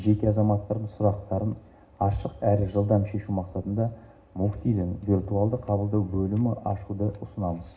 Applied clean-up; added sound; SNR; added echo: none; none; none; none.